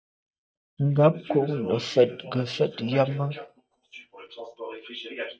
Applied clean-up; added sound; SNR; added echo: neural mask model DeepFilterNet 3.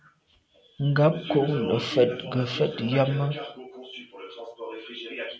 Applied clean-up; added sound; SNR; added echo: none; none; none; none.